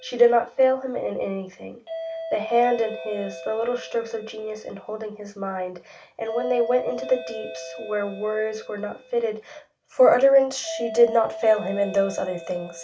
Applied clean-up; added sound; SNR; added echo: none; Doorbell; 13 dB; reverberation time 0.2 s.